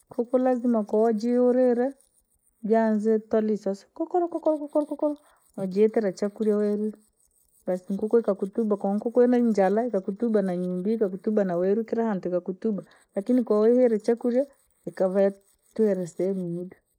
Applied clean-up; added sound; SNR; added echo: neural mask model Resemble Enhance denoiser.